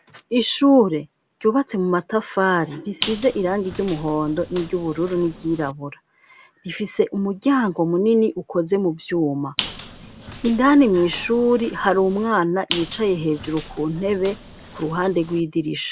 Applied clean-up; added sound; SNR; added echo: none; Squeak; 14 dB; none.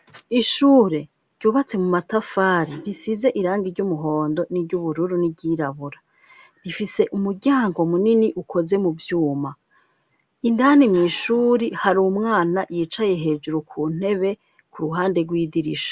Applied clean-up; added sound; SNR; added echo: none; none; none; none.